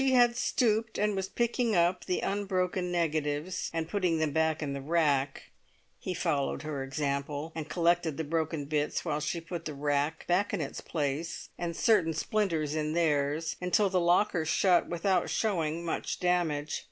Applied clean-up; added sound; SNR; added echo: none; none; none; none.